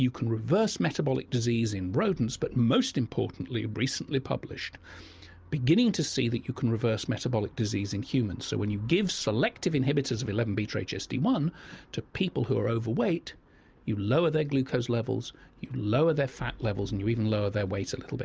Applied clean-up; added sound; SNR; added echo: none; none; none; none.